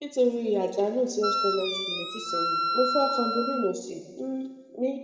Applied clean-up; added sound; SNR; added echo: none; Wind instrument, woodwind instrument; 1 dB; reverberation time 1.4 s.